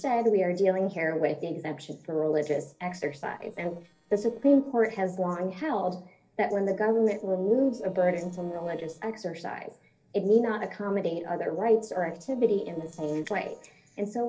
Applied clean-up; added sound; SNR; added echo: neural separator model SepFormer DNS4.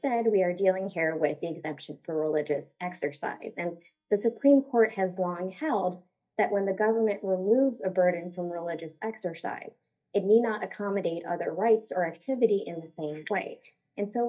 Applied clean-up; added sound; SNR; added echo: neural mask model DeepFilterNet 3.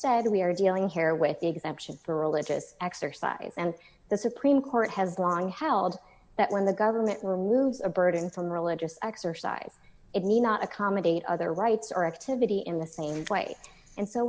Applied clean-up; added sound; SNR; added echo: none; none; none; none.